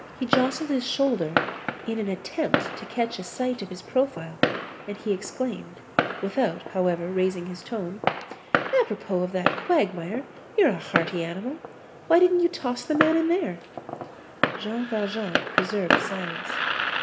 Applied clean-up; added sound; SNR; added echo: none; Fireworks; 3 dB; reverberation time 1.8 s.